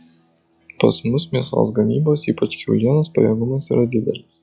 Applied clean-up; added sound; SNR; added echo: classical method log-MMSE.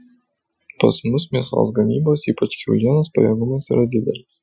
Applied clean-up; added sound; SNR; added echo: classical method Wiener filter.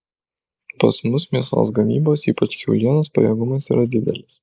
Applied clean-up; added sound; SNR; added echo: neural mask model Resemble Enhance denoiser.